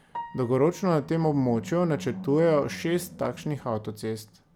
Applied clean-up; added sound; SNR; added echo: none; Animal + Piano; 15 dB; none.